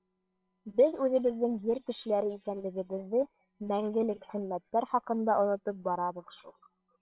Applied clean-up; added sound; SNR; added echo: neural separator model SepFormer WHAM!.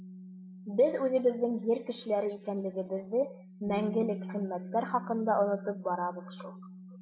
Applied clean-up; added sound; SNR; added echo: none; Bass guitar; 12 dB; none.